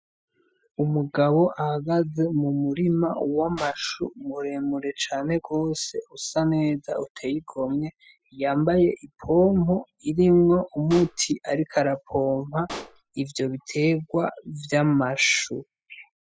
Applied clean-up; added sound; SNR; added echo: classical method spectral subtraction.